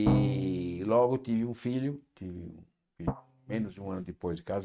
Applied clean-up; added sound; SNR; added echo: neural mask model RNNoise.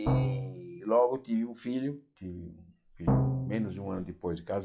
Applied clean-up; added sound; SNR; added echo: classical method log-MMSE.